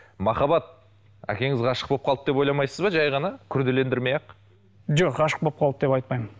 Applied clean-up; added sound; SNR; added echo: none; none; none; none.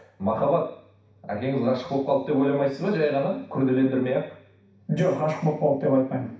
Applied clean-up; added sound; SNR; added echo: none; none; none; reverberation time 0.6 s.